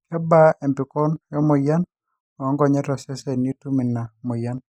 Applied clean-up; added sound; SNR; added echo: neural mask model Resemble Enhance denoiser.